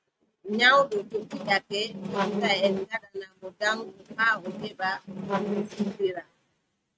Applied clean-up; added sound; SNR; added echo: neural mask model RNNoise.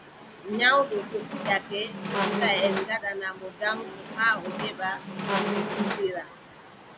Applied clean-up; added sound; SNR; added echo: none; Squeak; 4 dB; none.